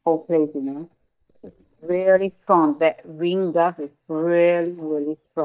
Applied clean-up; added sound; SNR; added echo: neural mask model DeepFilterNet 3.